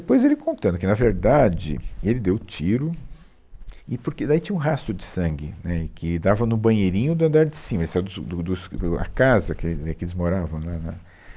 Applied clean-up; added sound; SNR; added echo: none; Insect; 13 dB; none.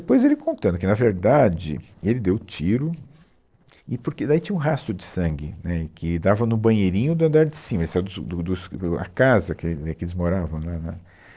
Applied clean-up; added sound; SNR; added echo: neural separator model SepFormer DNS4.